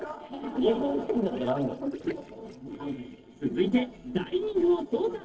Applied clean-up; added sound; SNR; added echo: neural separator model SepFormer DNS4.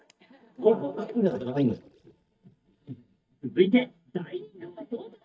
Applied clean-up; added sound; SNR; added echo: neural mask model DeepFilterNet 3.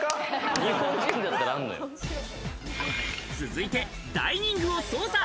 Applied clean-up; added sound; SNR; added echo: none; none; none; none.